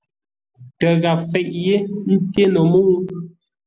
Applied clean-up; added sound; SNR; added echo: none; none; none; none.